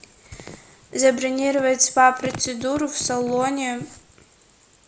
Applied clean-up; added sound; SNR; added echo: none; none; none; none.